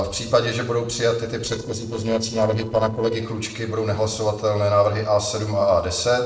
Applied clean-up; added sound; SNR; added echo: neural separator model SepFormer DNS4.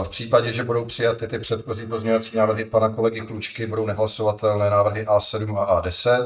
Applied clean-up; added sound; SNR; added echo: neural mask model DeepFilterNet 3.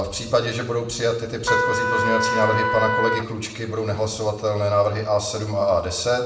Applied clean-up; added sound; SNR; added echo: none; Trumpet; -1 dB; reverberation time 0.7 s.